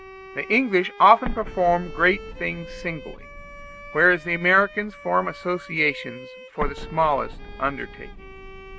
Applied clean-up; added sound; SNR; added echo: none; Explosion + Bowed string instrument; 13 dB; none.